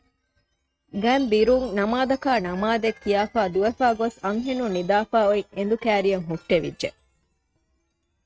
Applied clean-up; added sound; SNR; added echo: neural mask model RNNoise.